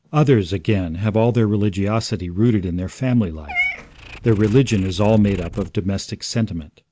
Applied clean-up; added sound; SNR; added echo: none; Meow / Purr; 15 dB; none.